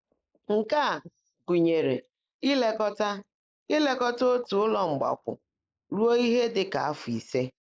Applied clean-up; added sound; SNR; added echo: neural mask model Resemble Enhance denoiser.